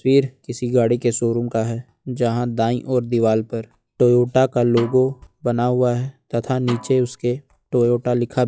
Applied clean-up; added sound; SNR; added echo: classical method log-MMSE.